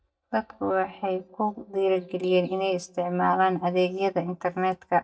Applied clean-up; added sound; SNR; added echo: neural mask model DeepFilterNet 3.